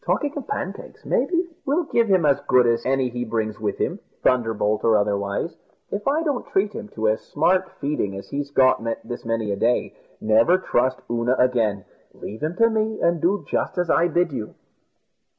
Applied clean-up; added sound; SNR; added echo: none; none; none; none.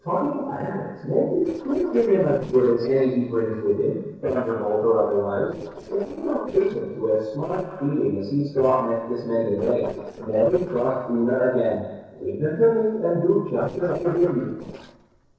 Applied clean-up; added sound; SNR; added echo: neural separator model SepFormer DNS4.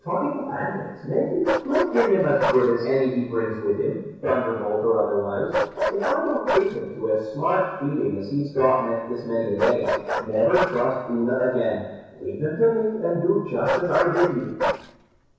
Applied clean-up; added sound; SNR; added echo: none; Bark; 7 dB; reverberation time 1.1 s.